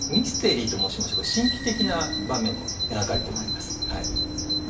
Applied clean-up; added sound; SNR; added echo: none; Bird vocalization, bird call, bird song; 0 dB; reverberation time 0.9 s.